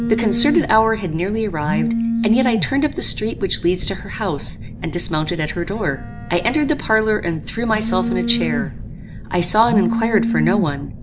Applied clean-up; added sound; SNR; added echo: none; Telephone; 4 dB; none.